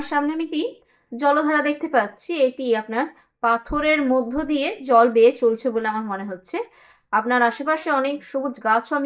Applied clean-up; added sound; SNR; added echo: neural mask model DeepFilterNet 3.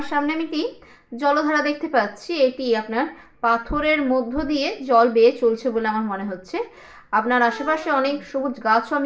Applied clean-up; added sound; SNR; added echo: none; Wind instrument, woodwind instrument; 18 dB; reverberation time 0.4 s.